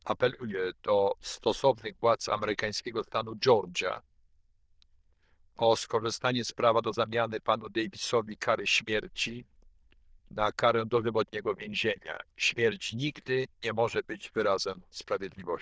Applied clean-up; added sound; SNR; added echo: neural diffusion model UNIVERSE++.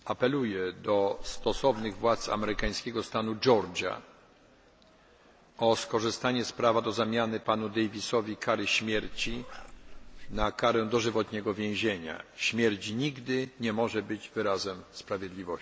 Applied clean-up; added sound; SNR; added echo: none; Meow; 8 dB; none.